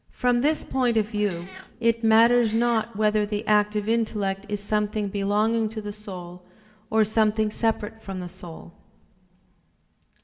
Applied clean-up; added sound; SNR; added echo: none; Meow; 20 dB; reverberation time 1.2 s.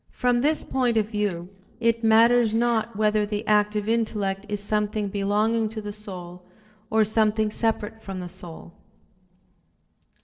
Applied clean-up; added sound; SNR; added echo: neural separator model SepFormer DNS4.